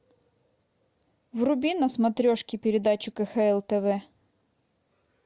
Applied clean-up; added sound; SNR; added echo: none; none; none; none.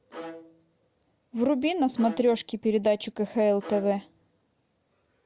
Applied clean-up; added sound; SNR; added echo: none; Bowed string instrument; 18 dB; none.